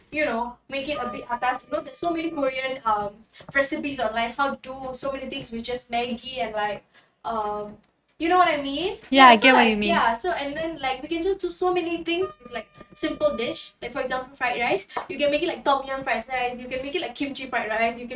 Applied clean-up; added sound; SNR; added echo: neural mask model RNNoise.